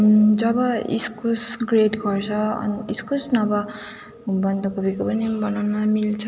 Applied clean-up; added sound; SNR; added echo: none; none; none; none.